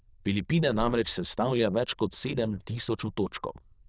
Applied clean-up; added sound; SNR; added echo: neural diffusion model UNIVERSE++.